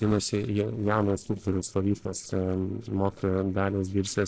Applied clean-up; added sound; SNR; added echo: neural separator model SepFormer DNS4.